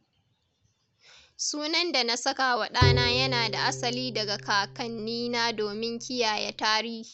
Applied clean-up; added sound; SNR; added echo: none; Bowed string instrument; 3 dB; none.